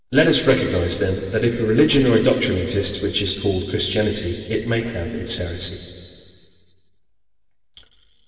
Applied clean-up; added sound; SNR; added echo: none; none; none; reverberation time 2.5 s.